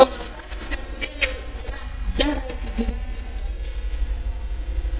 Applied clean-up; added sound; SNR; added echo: neural mask model DeepFilterNet 3.